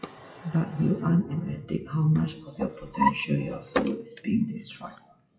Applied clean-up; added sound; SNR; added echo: classical method WPE with log-MMSE.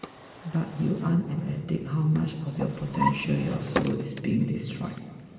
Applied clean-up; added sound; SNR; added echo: none; Drawer open or close; 9 dB; reverberation time 2.3 s.